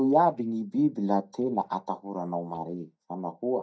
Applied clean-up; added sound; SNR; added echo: neural mask model DeepFilterNet 3.